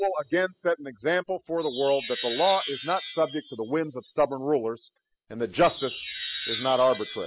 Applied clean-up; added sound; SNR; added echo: classical method spectral subtraction.